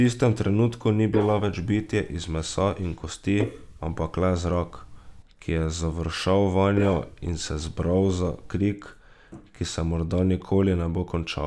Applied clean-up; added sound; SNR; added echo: neural mask model Resemble Enhance denoiser.